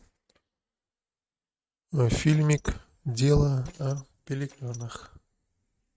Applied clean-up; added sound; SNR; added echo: neural mask model RNNoise.